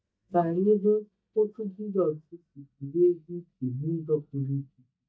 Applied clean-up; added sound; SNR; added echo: neural mask model DeepFilterNet 3.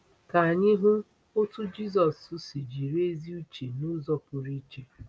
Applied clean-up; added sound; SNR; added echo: none; none; none; none.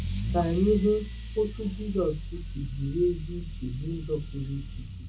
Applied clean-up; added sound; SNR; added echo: none; Engine starting / Accelerating, revving, vroom / Car; 6 dB; reverberation time 0.3 s.